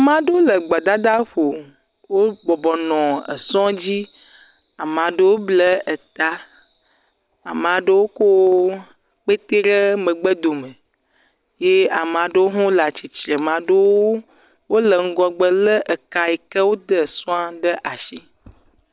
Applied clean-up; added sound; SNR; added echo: none; none; none; none.